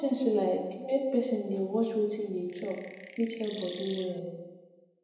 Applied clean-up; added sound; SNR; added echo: none; Chirp, tweet; 16 dB; reverberation time 0.9 s.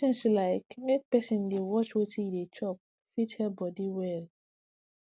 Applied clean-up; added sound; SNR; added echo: none; none; none; none.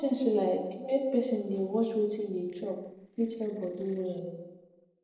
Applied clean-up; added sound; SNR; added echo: neural separator model SepFormer DNS4.